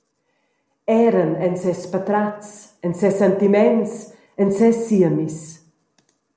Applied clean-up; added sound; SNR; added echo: none; none; none; none.